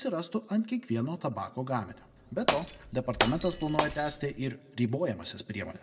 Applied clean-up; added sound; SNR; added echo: none; Glass; 0 dB; reverberation time 1.3 s.